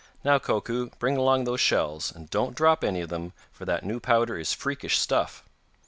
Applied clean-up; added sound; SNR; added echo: none; none; none; none.